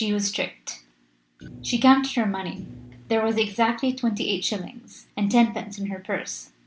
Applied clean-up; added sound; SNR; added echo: none; Thump, thud; 19 dB; none.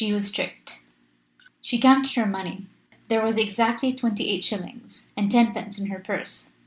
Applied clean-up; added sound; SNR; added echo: none; none; none; none.